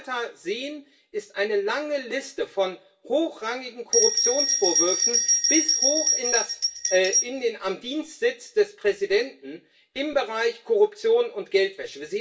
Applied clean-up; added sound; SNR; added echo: none; Bell; -3 dB; reverberation time 0.2 s.